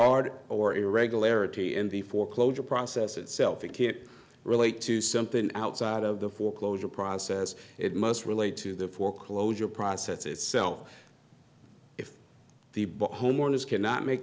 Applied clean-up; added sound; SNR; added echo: none; none; none; none.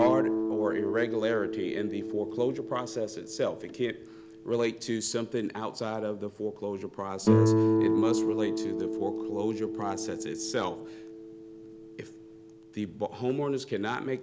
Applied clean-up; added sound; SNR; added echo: none; Guitar; -1 dB; none.